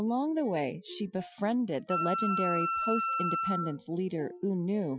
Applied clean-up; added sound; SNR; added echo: classical method Wiener filter.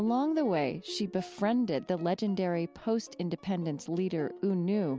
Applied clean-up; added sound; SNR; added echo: none; none; none; none.